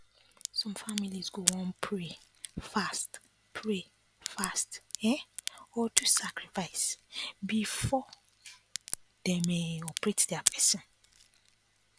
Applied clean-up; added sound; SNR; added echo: none; Crack; 4 dB; none.